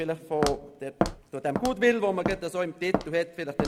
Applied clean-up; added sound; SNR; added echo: none; Walk, footsteps; 4 dB; none.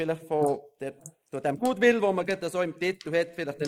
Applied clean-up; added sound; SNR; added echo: neural mask model Resemble Enhance denoiser.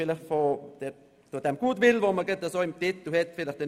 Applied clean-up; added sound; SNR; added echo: none; none; none; none.